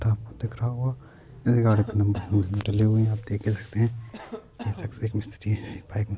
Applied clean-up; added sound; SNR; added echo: none; Cough; 19 dB; none.